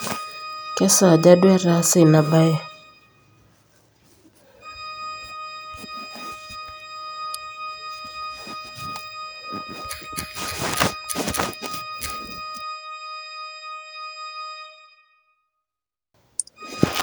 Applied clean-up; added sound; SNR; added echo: none; Organ; 12 dB; none.